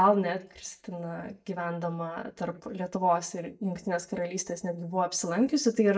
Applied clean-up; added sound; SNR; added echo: neural mask model DeepFilterNet 3.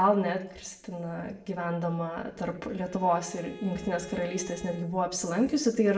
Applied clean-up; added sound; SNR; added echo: none; Bowed string instrument; 18 dB; reverberation time 0.5 s.